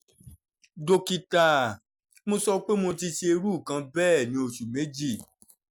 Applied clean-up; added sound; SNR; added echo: none; none; none; none.